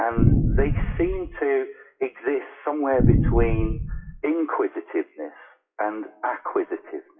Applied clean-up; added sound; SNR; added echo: classical method WPE with log-MMSE.